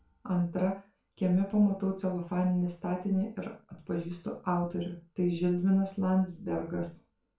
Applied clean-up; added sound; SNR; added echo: none; none; none; reverberation time 0.3 s.